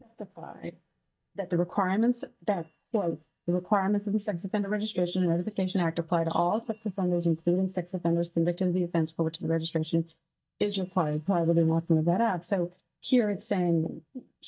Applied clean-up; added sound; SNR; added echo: neural mask model DeepFilterNet 3.